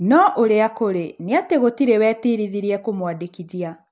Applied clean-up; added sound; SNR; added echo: none; none; none; none.